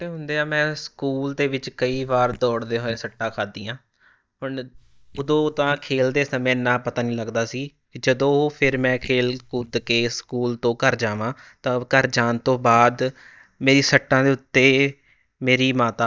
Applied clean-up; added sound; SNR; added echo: neural mask model DeepFilterNet 3.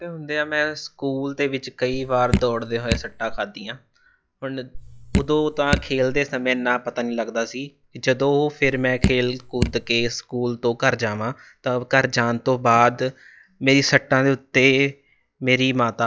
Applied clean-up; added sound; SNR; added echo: classical method log-MMSE.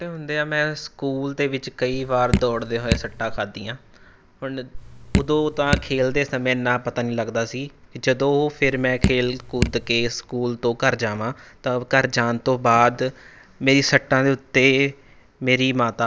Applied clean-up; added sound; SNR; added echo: none; Drip; 4 dB; none.